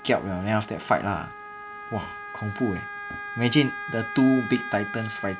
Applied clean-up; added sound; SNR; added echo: none; Wind instrument, woodwind instrument; 10 dB; none.